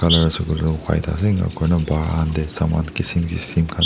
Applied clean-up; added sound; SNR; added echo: none; Insect; 11 dB; none.